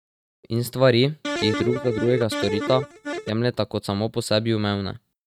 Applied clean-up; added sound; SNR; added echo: neural mask model RNNoise.